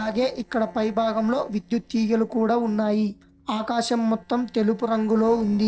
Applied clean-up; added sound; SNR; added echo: neural separator model SepFormer DNS4.